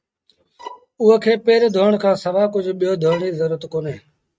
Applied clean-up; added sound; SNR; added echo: neural mask model RNNoise.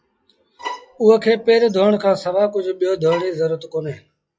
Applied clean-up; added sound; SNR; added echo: classical method log-MMSE.